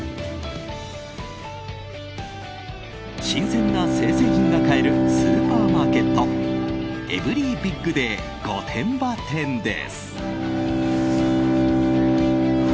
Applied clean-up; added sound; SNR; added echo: none; Bowed string instrument; -4 dB; none.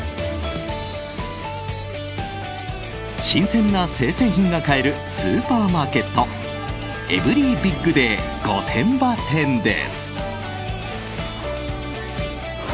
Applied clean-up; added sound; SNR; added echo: none; none; none; none.